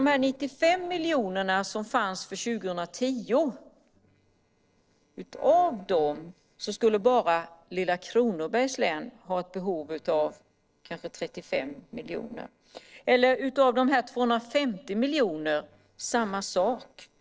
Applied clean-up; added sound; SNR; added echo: neural separator model SepFormer DNS4.